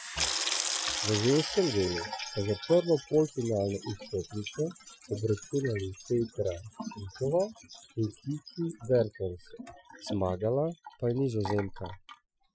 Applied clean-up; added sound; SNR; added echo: classical method Wiener filter.